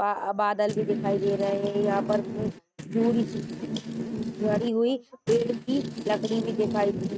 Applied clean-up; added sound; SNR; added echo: neural mask model RNNoise.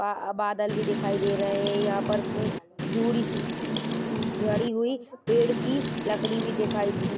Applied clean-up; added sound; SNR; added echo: none; Wind; 1 dB; none.